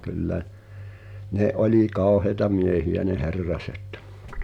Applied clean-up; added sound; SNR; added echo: none; Slam / Engine; 14 dB; none.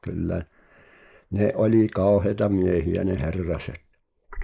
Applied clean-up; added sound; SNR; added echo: neural mask model Resemble Enhance denoiser.